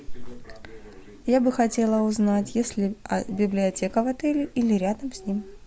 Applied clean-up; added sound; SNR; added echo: none; none; none; none.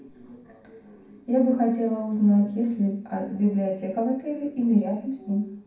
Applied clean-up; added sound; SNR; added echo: none; none; none; reverberation time 0.6 s.